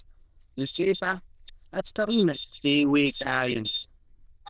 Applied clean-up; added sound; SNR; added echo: neural diffusion model UNIVERSE++.